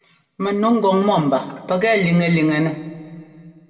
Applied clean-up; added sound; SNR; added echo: none; none; none; reverberation time 1.5 s.